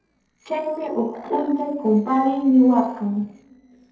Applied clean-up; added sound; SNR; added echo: neural separator model SepFormer DNS4.